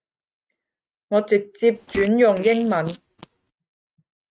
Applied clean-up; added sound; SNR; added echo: neural mask model RNNoise.